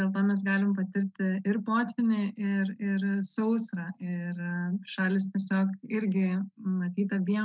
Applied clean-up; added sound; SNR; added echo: none; none; none; none.